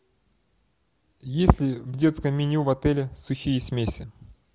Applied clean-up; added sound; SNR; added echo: none; none; none; none.